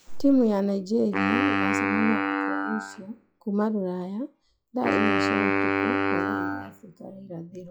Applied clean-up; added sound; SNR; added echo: classical method log-MMSE.